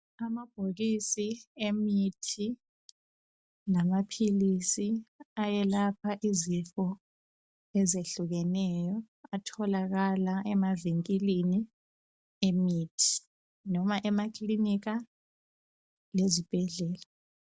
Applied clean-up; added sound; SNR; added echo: none; none; none; none.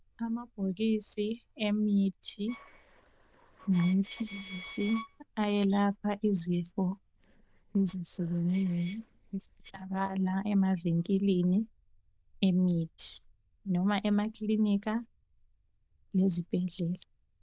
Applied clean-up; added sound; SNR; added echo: neural diffusion model UNIVERSE++.